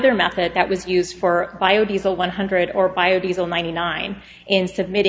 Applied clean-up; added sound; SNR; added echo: none; none; none; none.